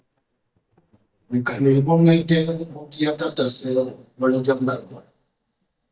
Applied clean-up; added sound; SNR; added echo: neural mask model DeepFilterNet 3.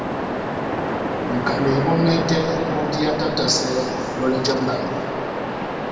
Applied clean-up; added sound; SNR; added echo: none; Waves, surf; 1 dB; reverberation time 2.3 s.